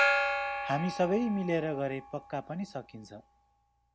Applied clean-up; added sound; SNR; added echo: none; Gong; 1 dB; none.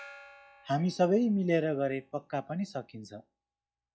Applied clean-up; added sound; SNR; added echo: classical method log-MMSE.